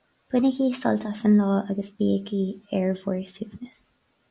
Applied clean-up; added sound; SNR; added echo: none; none; none; none.